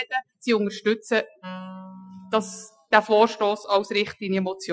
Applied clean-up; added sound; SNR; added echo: classical method Wiener filter.